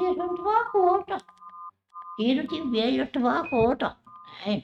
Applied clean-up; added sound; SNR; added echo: neural mask model RNNoise.